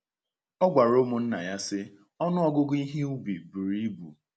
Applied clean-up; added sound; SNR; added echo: none; none; none; none.